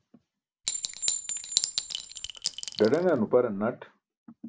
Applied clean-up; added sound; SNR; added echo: none; Chink, clink; 3 dB; none.